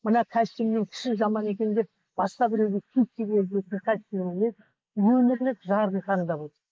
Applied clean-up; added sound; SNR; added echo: neural mask model Resemble Enhance denoiser.